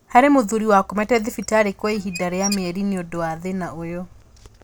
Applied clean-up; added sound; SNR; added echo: none; Squeak / Dishes, pots, and pans; 15 dB; none.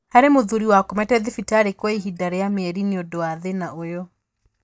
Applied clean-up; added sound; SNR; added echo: neural mask model DeepFilterNet 3.